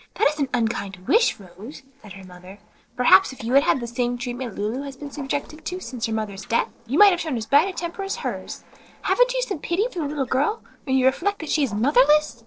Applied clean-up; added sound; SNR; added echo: neural separator model SepFormer DNS4.